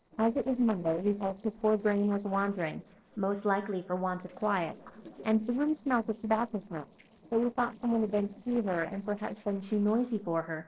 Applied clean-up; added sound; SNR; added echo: neural separator model SepFormer DNS4.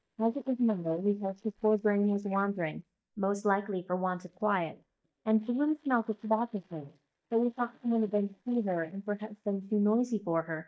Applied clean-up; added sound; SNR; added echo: neural mask model DeepFilterNet 3.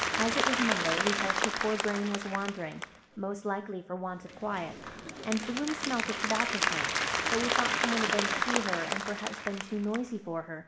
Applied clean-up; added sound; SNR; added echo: none; Applause; -1 dB; reverberation time 0.7 s.